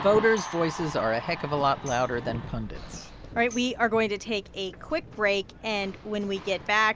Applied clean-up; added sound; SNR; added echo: none; Tambourine + Thunder; 18 dB; none.